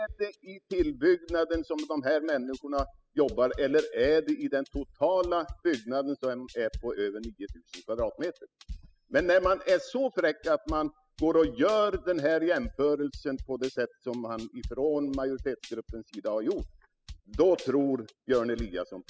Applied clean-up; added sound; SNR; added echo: classical method spectral subtraction.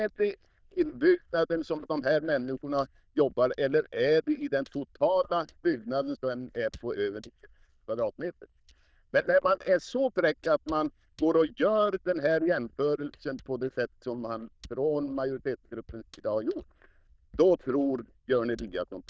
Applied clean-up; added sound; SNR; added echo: neural diffusion model UNIVERSE++.